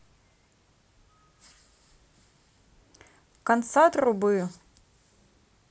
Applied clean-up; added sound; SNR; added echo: none; none; none; none.